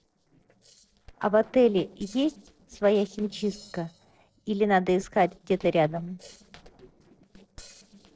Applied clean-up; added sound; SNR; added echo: neural separator model SepFormer DNS4.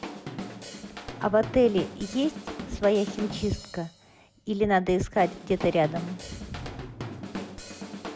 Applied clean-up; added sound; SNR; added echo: none; Drum / Drum kit; 11 dB; none.